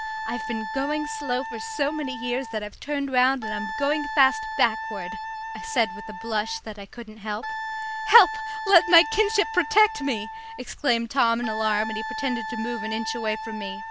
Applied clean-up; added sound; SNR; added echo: none; Wind instrument, woodwind instrument; 8 dB; none.